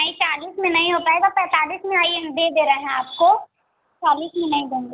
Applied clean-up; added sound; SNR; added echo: none; none; none; none.